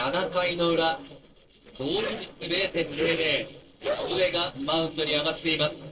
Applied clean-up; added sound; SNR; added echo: neural separator model SepFormer DNS4.